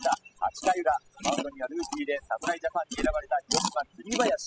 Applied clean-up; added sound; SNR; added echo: classical method spectral subtraction.